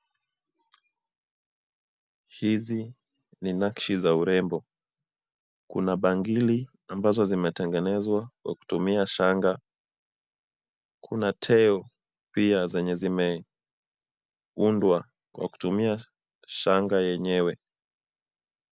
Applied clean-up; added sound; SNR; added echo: none; none; none; none.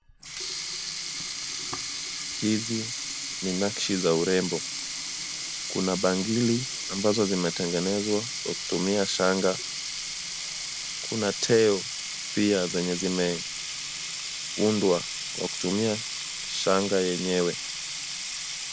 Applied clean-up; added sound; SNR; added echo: none; Sink (filling or washing); 5 dB; none.